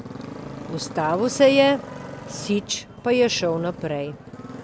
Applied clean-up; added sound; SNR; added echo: none; Motorcycle; 13 dB; none.